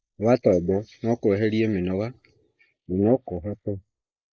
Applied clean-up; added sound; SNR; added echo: neural mask model Resemble Enhance denoiser.